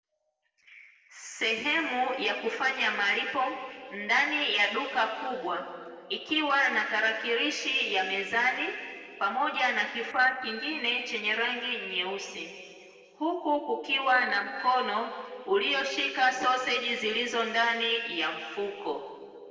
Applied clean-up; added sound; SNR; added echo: neural separator model SepFormer DNS4.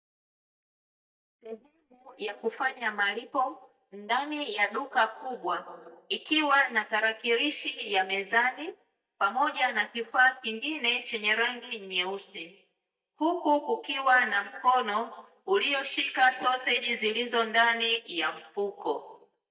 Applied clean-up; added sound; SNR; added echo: neural mask model DeepFilterNet 3.